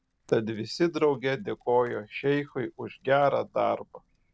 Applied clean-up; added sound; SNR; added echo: neural separator model SepFormer DNS4.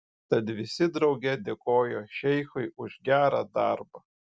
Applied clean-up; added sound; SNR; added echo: none; none; none; none.